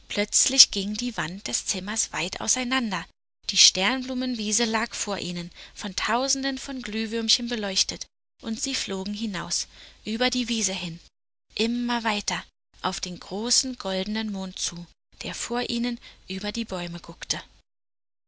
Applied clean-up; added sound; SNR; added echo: none; none; none; none.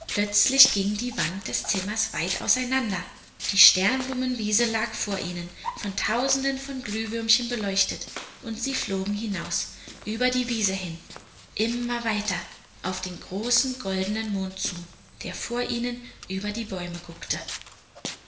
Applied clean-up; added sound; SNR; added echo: none; Walk, footsteps; 14 dB; reverberation time 0.9 s.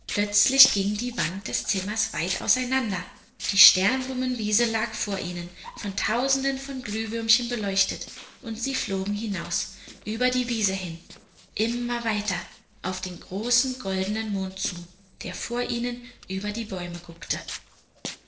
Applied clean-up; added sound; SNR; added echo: neural separator model SepFormer DNS4.